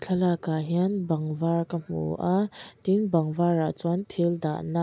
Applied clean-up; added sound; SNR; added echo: none; none; none; none.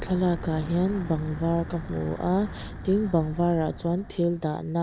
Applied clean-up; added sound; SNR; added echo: none; Wind / Breathing; 12 dB; none.